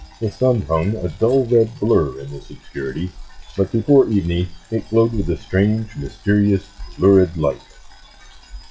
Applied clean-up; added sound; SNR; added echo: classical method WPE with log-MMSE.